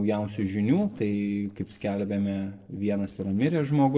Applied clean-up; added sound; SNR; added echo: neural separator model SepFormer DNS4.